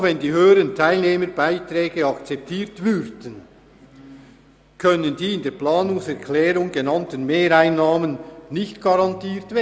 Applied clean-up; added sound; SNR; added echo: none; none; none; none.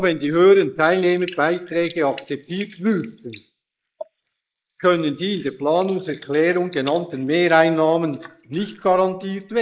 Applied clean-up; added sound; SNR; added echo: neural mask model Resemble Enhance denoiser.